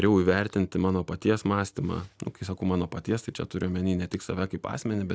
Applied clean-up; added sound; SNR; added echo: none; none; none; none.